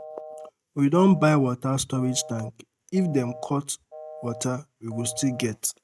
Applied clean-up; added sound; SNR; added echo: neural mask model RNNoise.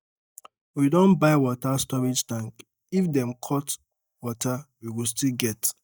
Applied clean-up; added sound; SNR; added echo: neural mask model DeepFilterNet 3.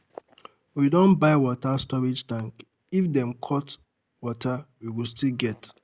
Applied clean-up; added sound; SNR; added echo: none; none; none; none.